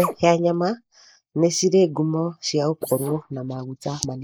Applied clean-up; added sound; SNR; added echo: neural mask model Resemble Enhance denoiser.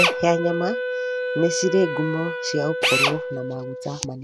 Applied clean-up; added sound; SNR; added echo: none; Drill + Wind instrument, woodwind instrument; 0 dB; none.